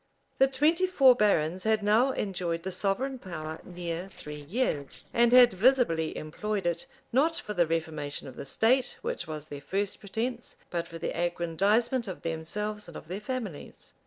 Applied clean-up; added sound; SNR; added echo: neural separator model SepFormer DNS4.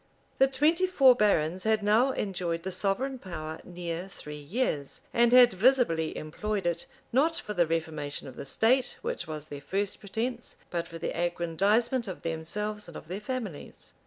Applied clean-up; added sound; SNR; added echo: none; none; none; none.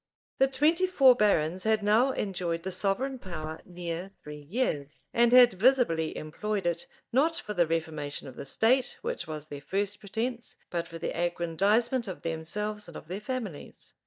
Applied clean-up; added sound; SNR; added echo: neural mask model DeepFilterNet 3.